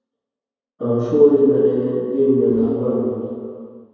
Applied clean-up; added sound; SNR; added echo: none; none; none; reverberation time 2.2 s.